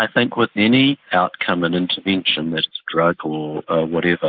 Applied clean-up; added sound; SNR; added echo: neural mask model Resemble Enhance denoiser.